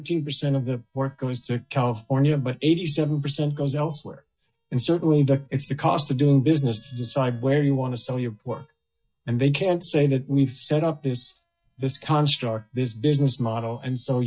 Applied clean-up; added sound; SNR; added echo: neural mask model DeepFilterNet 3.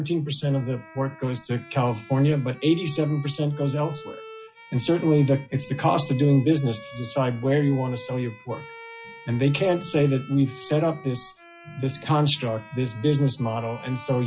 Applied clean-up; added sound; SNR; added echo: classical method log-MMSE.